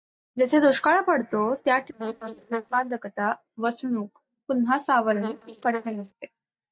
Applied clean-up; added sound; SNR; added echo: neural mask model DeepFilterNet 3.